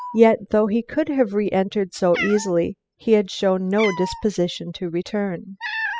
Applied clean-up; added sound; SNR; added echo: classical method spectral subtraction.